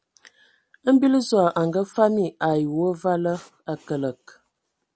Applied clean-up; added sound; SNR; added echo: none; none; none; none.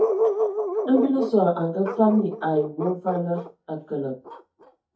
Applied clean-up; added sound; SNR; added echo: neural mask model DeepFilterNet 3.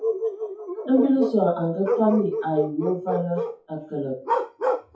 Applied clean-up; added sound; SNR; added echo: classical method WPE with log-MMSE.